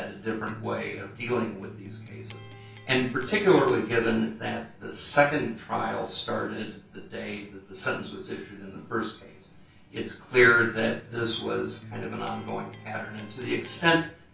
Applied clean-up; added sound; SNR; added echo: none; Electric guitar; 17 dB; reverberation time 0.2 s.